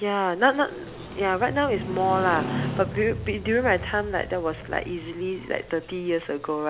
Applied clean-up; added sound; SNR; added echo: none; Motorcycle; 9 dB; none.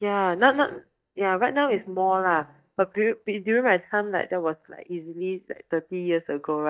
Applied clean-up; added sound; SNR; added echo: neural mask model DeepFilterNet 3.